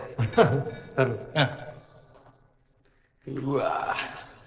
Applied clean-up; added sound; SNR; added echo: neural separator model SepFormer DNS4.